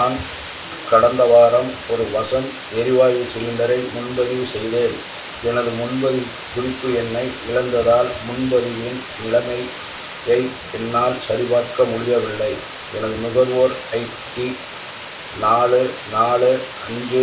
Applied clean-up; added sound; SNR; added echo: none; Water; 14 dB; reverberation time 0.2 s.